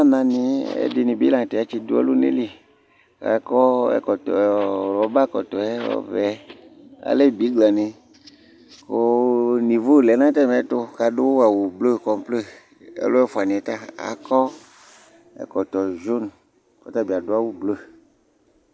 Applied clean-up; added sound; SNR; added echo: none; none; none; none.